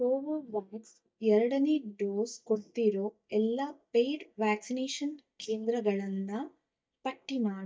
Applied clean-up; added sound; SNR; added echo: neural mask model DeepFilterNet 3.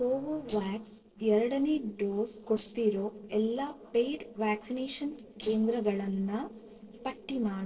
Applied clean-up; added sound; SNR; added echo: neural separator model SepFormer DNS4.